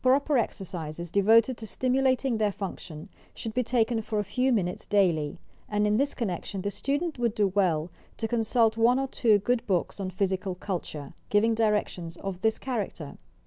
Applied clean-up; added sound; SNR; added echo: none; none; none; none.